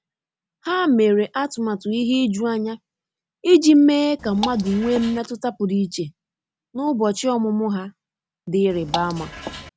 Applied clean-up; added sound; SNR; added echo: none; Drip / Water; 11 dB; none.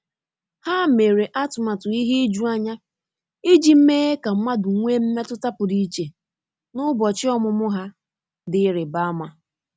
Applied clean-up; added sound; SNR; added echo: none; none; none; none.